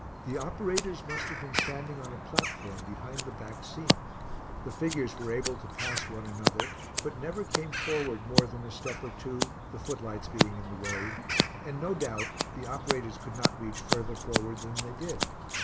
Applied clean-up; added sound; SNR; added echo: none; Bird vocalization, bird call, bird song + Scissors; -3 dB; none.